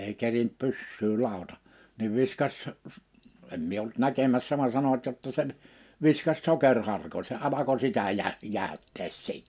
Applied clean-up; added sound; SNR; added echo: none; Alarm; 13 dB; none.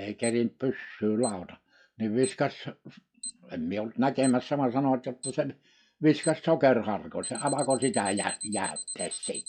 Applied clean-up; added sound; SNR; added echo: classical method log-MMSE.